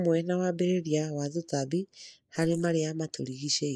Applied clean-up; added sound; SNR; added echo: neural mask model Resemble Enhance denoiser.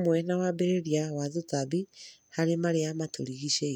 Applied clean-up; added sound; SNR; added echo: none; none; none; none.